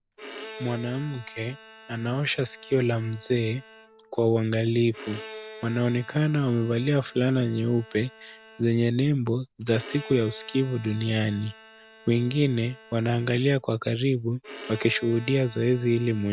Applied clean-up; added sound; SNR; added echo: none; Bowed string instrument; 19 dB; none.